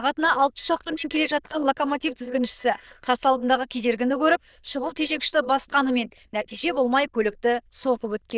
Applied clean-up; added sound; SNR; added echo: neural diffusion model UNIVERSE++.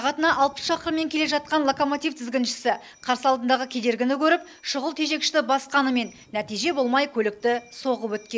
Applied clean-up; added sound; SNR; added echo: none; none; none; none.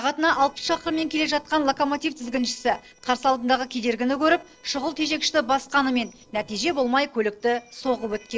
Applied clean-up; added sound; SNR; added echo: neural separator model SepFormer DNS4.